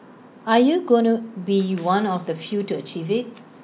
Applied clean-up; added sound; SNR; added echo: none; none; none; none.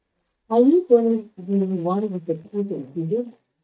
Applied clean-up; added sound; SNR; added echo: neural mask model DeepFilterNet 3.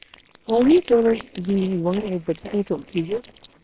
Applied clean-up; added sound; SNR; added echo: neural separator model SepFormer WHAMR!.